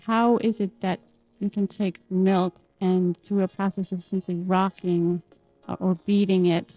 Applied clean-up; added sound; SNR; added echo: neural separator model SepFormer DNS4.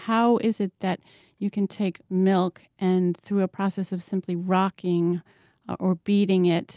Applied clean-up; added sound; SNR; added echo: none; none; none; none.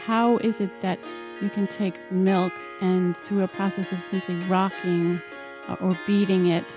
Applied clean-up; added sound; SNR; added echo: none; Harp; 14 dB; none.